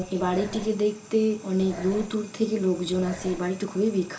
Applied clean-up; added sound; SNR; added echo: none; Growling; 16 dB; reverberation time 0.4 s.